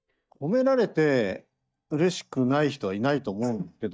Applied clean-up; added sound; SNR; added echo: neural mask model DeepFilterNet 3.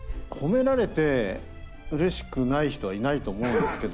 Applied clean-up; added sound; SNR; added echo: none; Wind; 13 dB; none.